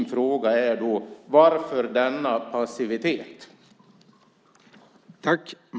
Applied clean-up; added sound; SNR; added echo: none; none; none; none.